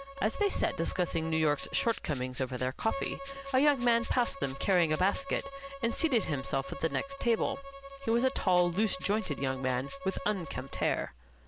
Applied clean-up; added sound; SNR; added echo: none; Rattle (instrument) + Bowed string instrument; 13 dB; none.